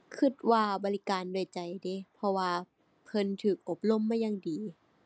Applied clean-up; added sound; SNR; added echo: none; none; none; none.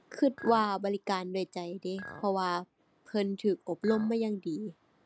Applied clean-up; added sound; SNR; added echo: none; Chink, clink; 18 dB; none.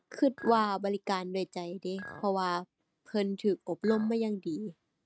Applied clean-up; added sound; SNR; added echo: neural mask model RNNoise.